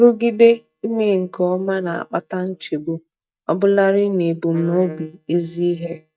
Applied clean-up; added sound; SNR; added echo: neural mask model DeepFilterNet 3.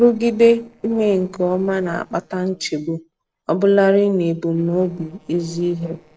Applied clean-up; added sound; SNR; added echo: neural separator model SepFormer DNS4.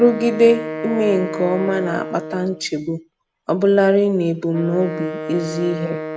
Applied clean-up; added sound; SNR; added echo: none; Wind instrument, woodwind instrument; 10 dB; none.